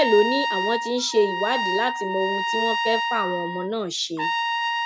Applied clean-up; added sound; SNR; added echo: none; Trumpet; 1 dB; none.